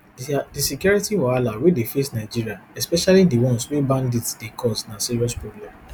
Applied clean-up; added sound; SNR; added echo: none; none; none; none.